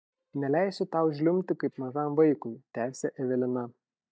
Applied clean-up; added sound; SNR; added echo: neural mask model DeepFilterNet 3.